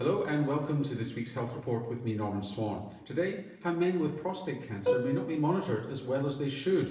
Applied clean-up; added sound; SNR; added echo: none; Plucked string instrument; 4 dB; reverberation time 0.9 s.